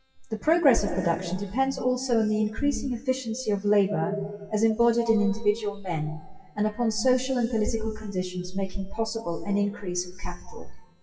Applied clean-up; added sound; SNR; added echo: classical method WPE with log-MMSE.